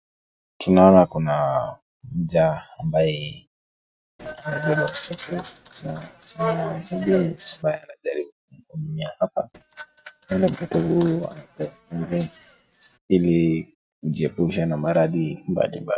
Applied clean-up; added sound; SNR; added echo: neural mask model RNNoise.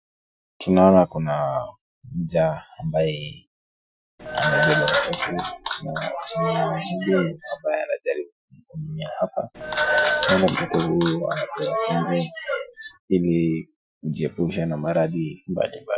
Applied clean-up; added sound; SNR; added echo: classical method Wiener filter.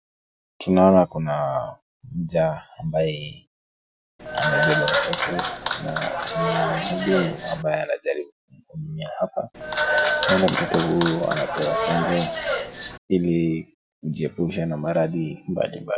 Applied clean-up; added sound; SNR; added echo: none; Applause / Clapping; 0 dB; none.